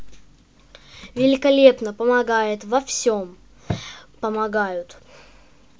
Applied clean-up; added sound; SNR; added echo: none; none; none; none.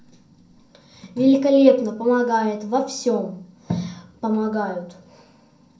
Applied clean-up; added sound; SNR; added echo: none; none; none; reverberation time 0.6 s.